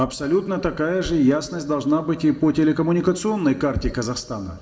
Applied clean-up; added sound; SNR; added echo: none; none; none; reverberation time 1.4 s.